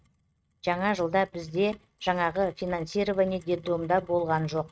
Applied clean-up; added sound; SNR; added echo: neural mask model RNNoise.